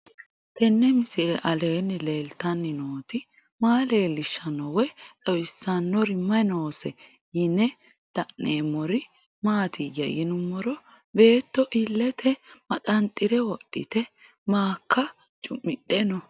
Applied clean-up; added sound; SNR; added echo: none; none; none; none.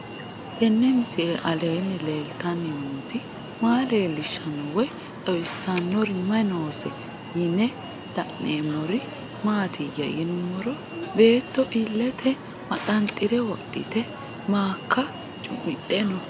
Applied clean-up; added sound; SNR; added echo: none; Alarm; 11 dB; none.